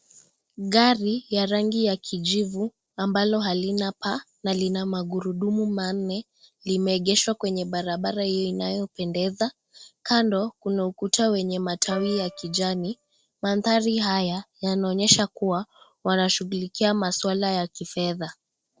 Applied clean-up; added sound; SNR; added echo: neural separator model SepFormer DNS4.